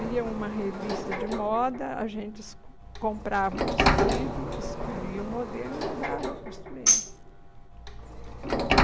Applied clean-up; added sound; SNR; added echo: none; Tambourine + Sliding door; -4 dB; none.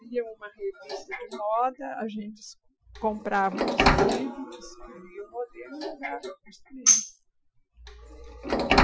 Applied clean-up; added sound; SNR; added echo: classical method Wiener filter.